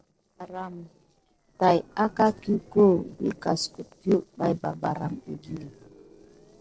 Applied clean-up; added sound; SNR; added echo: neural separator model SepFormer DNS4.